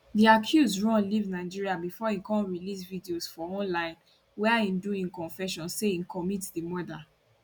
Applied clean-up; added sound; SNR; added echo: none; none; none; none.